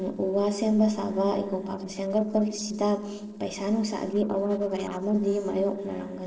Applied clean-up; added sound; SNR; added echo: neural separator model SepFormer DNS4.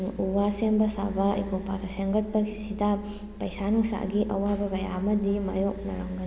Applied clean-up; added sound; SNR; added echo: none; none; none; none.